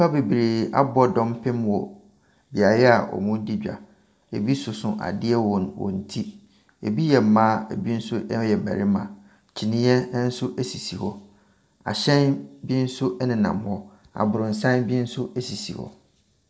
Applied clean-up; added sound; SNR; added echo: none; none; none; none.